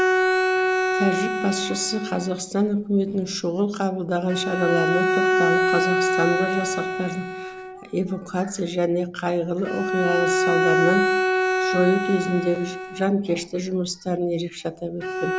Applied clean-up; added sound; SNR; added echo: none; Bowed string instrument; -1 dB; none.